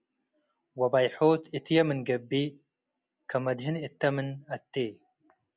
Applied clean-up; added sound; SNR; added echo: none; none; none; none.